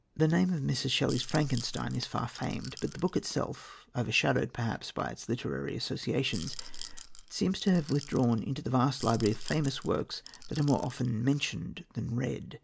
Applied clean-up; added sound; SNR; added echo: none; Rattle / Rattle (instrument); 12 dB; none.